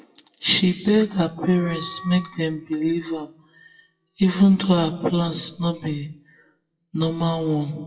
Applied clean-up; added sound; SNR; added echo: classical method WPE with log-MMSE.